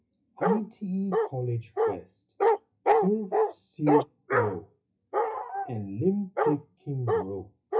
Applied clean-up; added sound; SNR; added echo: classical method WPE with log-MMSE.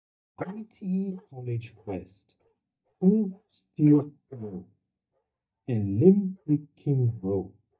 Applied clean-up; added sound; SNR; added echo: neural mask model DeepFilterNet 3.